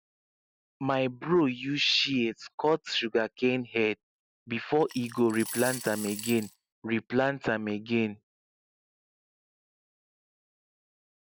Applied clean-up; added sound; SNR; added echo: none; Coin (dropping) / Glass; 10 dB; none.